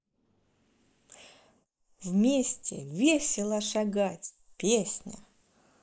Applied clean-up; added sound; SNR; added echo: neural mask model Resemble Enhance denoiser.